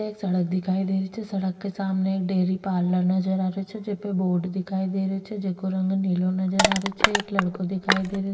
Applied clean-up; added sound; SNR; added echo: none; Crushing; 0 dB; reverberation time 2.1 s.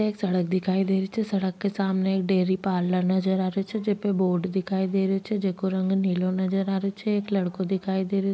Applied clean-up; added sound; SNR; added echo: none; none; none; none.